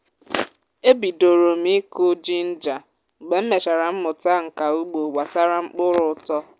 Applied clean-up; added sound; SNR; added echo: none; none; none; none.